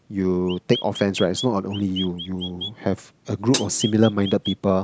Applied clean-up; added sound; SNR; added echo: none; Chirp, tweet + Hi-hat; 10 dB; none.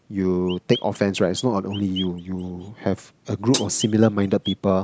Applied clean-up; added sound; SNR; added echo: neural mask model Resemble Enhance denoiser.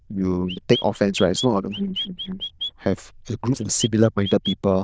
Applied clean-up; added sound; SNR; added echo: neural diffusion model UNIVERSE++.